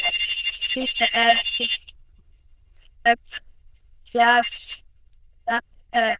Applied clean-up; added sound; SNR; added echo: neural diffusion model UNIVERSE++.